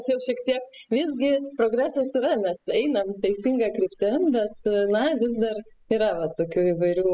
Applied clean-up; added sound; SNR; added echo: classical method spectral subtraction.